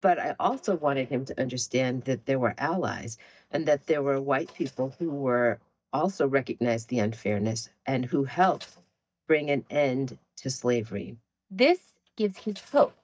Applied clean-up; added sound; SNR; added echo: neural mask model DeepFilterNet 3.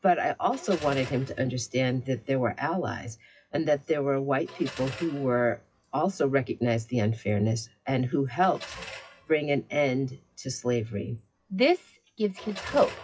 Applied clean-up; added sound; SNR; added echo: classical method WPE with log-MMSE.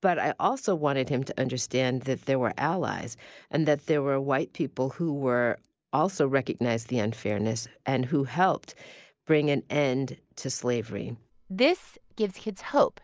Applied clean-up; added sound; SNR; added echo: none; none; none; none.